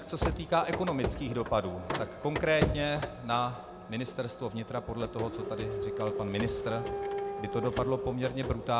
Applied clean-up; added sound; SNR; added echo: none; Printer; 3 dB; none.